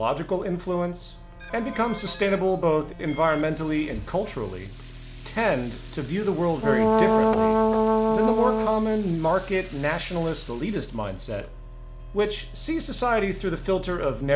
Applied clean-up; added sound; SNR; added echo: none; Brass instrument; -5 dB; none.